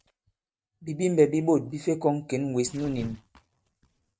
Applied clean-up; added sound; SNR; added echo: neural mask model RNNoise.